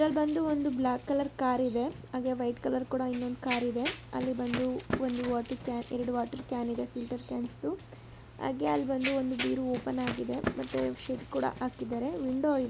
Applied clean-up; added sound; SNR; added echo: none; Run; 10 dB; none.